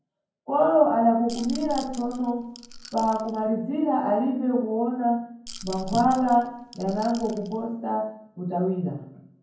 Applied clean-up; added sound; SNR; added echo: none; Rattle / Rattle (instrument); 15 dB; reverberation time 0.9 s.